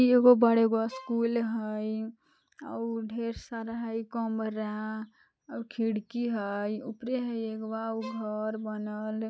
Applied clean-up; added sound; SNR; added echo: none; Bowed string instrument; 19 dB; none.